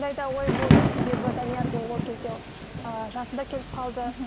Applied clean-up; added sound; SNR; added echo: none; Thunder / Rain; -5 dB; none.